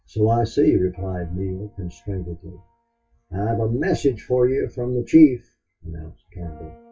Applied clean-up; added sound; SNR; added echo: classical method WPE with log-MMSE.